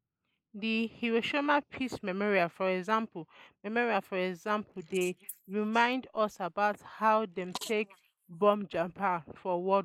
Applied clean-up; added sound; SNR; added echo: neural mask model Resemble Enhance denoiser.